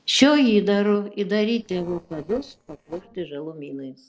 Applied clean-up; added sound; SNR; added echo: neural separator model SepFormer DNS4.